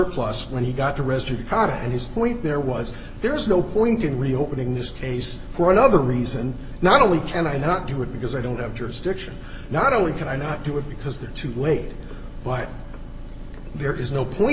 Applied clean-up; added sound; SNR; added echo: none; none; none; none.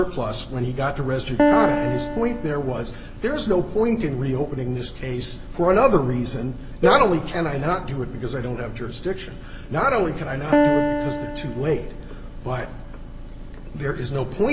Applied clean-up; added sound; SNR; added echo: none; Piano + Cowbell; 2 dB; none.